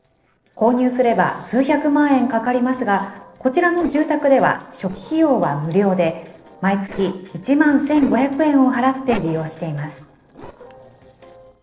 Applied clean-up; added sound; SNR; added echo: neural separator model SepFormer DNS4.